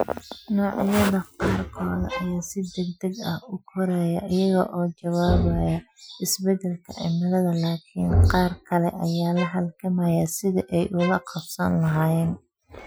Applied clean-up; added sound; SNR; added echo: classical method Wiener filter.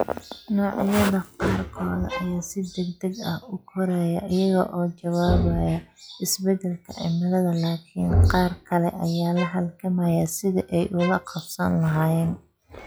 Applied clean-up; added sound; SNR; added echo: classical method log-MMSE.